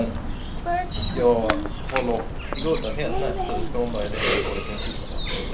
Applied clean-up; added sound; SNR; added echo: none; Bird vocalization, bird call, bird song; -2 dB; reverberation time 0.3 s.